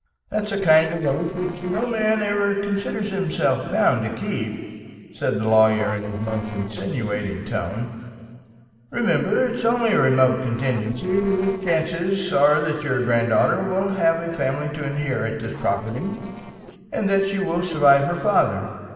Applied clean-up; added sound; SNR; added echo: neural separator model SepFormer DNS4.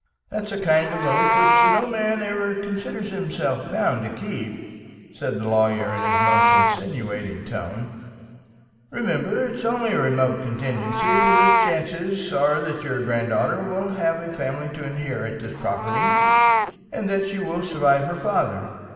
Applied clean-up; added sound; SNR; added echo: none; Meow; 0 dB; reverberation time 2.3 s.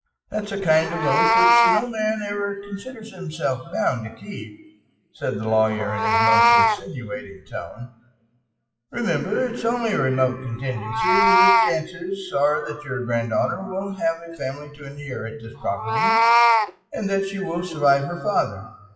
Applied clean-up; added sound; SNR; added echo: classical method WPE with log-MMSE.